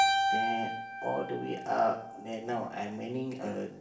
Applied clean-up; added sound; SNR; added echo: none; Keyboard (musical); -1 dB; reverberation time 0.8 s.